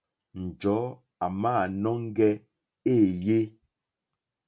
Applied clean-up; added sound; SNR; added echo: none; none; none; none.